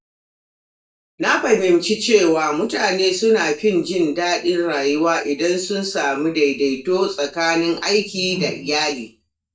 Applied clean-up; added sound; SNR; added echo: neural mask model DeepFilterNet 3.